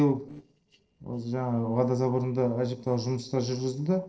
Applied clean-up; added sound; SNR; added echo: neural separator model SepFormer DNS4.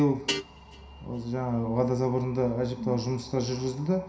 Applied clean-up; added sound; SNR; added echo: none; Guitar; 13 dB; reverberation time 0.5 s.